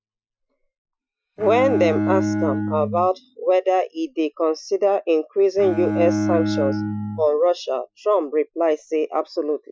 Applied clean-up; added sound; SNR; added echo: classical method Wiener filter.